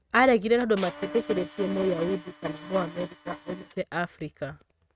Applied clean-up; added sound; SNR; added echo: neural mask model RNNoise.